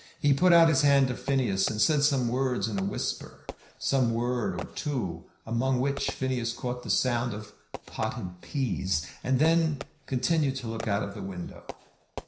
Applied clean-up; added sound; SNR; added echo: none; Fireworks; 18 dB; reverberation time 0.5 s.